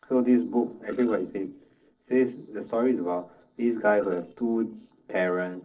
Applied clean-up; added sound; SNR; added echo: neural separator model SepFormer DNS4.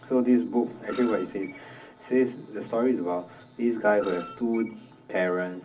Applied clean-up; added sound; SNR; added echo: none; Screech; 18 dB; reverberation time 0.4 s.